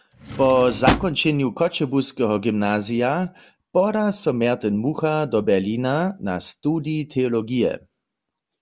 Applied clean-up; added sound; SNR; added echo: none; Drawer open or close; 4 dB; none.